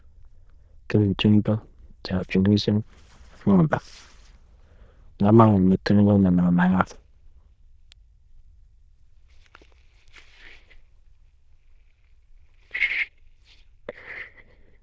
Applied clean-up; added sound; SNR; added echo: neural diffusion model UNIVERSE++.